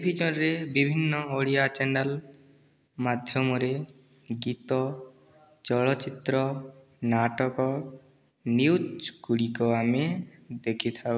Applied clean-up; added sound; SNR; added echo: none; none; none; none.